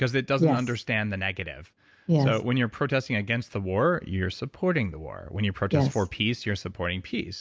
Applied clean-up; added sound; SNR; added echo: none; none; none; none.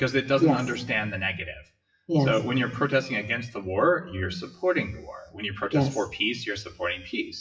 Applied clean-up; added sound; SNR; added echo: classical method WPE with log-MMSE.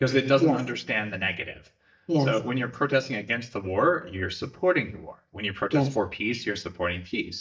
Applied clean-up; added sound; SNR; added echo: neural mask model DeepFilterNet 3.